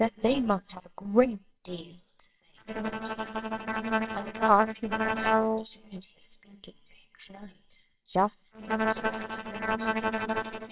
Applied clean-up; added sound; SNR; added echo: neural separator model SepFormer WHAMR!.